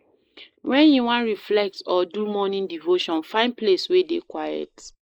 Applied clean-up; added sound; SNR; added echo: neural mask model Resemble Enhance denoiser.